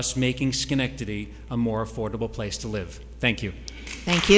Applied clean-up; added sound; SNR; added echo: none; none; none; none.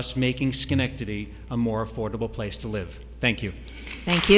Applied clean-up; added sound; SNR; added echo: none; Bowed string instrument; 14 dB; none.